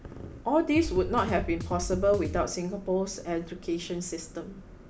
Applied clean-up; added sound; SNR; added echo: none; Drum kit; 6 dB; none.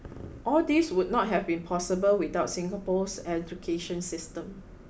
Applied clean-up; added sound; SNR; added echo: none; none; none; none.